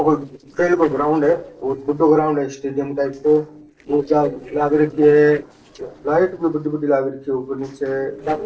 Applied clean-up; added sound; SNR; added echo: neural separator model SepFormer DNS4.